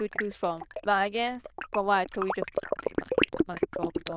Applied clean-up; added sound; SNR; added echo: neural diffusion model UNIVERSE++.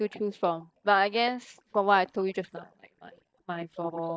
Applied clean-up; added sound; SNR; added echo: neural mask model DeepFilterNet 3.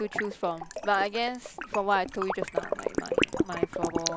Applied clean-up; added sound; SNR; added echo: none; Liquid; 1 dB; none.